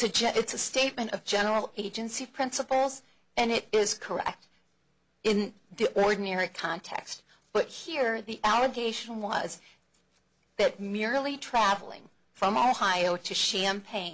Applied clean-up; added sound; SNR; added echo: none; none; none; none.